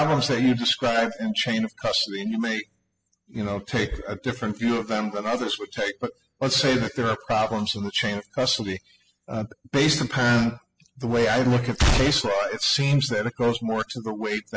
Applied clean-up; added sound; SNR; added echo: classical method spectral subtraction.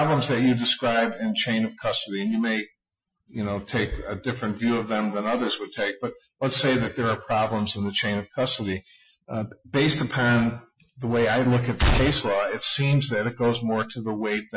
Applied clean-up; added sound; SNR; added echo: classical method Wiener filter.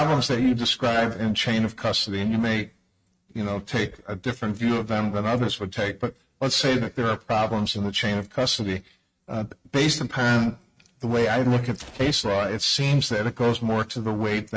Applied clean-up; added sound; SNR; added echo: neural mask model RNNoise.